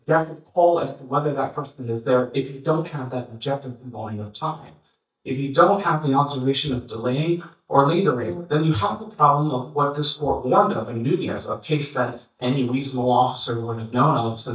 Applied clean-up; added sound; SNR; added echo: neural mask model DeepFilterNet 3.